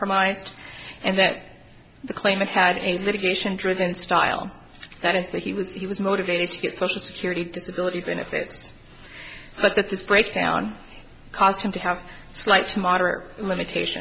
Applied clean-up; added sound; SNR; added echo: none; none; none; none.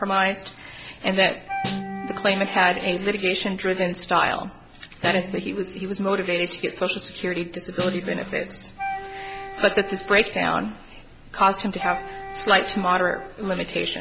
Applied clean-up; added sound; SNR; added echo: none; Wind instrument, woodwind instrument + Snare drum; 10 dB; none.